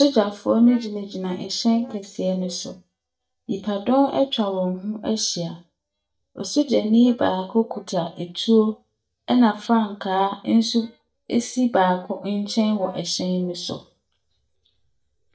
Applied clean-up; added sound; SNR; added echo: neural mask model DeepFilterNet 3.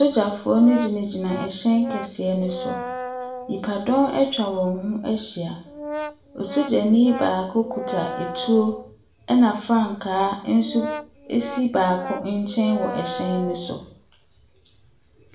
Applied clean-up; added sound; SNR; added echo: none; Brass instrument; 10 dB; reverberation time 0.5 s.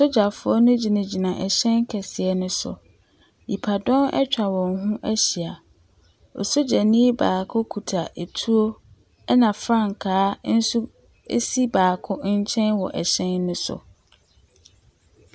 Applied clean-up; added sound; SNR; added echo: none; none; none; none.